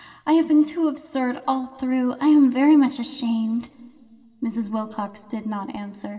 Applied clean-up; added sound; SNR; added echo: none; none; none; reverberation time 2.4 s.